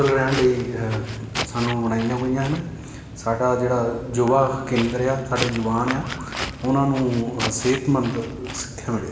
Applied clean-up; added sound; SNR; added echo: none; Walk, footsteps; 10 dB; reverberation time 1.0 s.